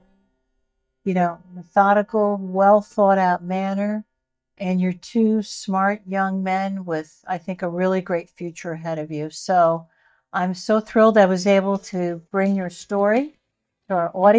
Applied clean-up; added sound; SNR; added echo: neural mask model DeepFilterNet 3.